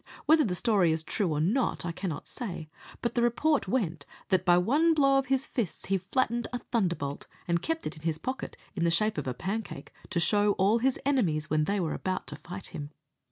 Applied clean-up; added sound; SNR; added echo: none; none; none; none.